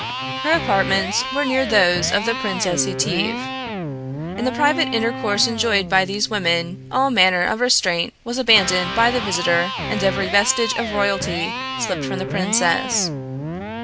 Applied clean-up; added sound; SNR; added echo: none; Electric guitar; 6 dB; none.